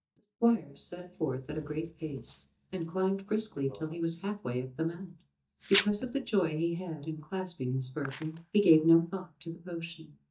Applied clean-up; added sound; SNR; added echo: neural mask model DeepFilterNet 3.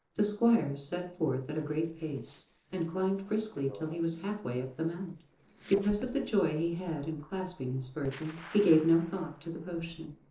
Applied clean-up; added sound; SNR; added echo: neural separator model SepFormer DNS4.